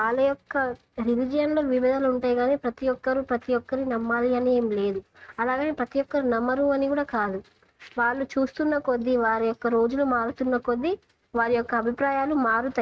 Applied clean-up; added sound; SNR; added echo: neural mask model RNNoise.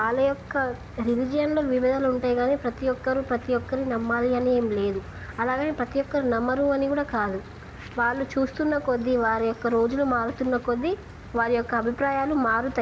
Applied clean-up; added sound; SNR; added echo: none; Rain; 17 dB; none.